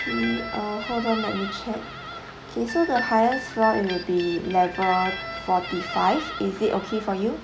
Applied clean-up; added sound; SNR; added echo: none; Guitar; 9 dB; none.